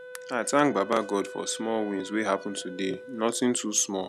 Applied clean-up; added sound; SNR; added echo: none; Wind instrument, woodwind instrument; 15 dB; none.